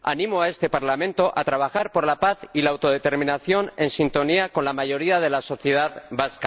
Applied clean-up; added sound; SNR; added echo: none; none; none; none.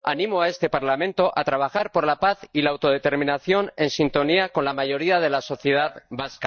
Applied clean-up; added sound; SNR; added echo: neural mask model DeepFilterNet 3.